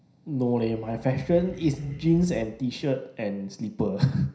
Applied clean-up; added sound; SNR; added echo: none; Animal; 18 dB; reverberation time 0.5 s.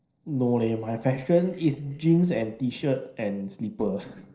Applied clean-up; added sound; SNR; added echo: neural separator model SepFormer DNS4.